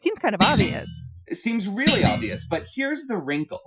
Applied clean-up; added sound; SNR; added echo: classical method Wiener filter.